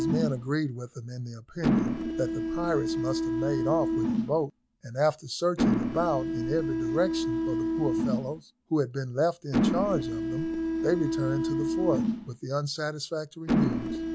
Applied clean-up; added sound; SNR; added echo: none; Mechanisms; -1 dB; none.